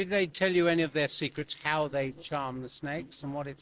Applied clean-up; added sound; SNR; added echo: neural separator model SepFormer DNS4.